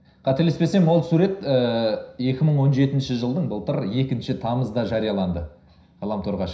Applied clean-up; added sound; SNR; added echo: none; none; none; reverberation time 0.5 s.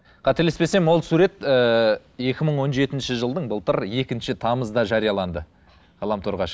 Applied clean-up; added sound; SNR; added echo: none; none; none; none.